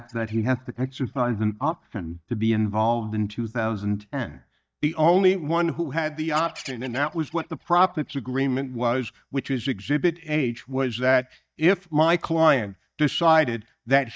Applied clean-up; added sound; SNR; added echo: neural mask model DeepFilterNet 3.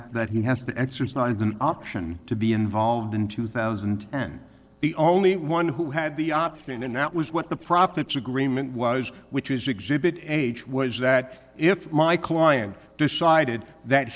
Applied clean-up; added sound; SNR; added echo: neural separator model SepFormer DNS4.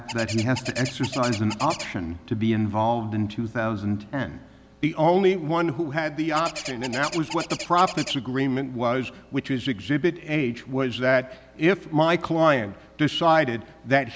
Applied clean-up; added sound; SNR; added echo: none; Bird; 11 dB; none.